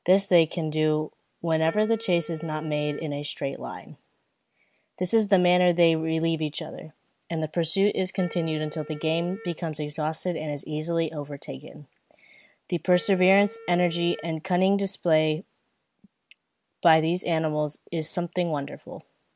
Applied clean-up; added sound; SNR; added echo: none; Wind instrument, woodwind instrument; 19 dB; none.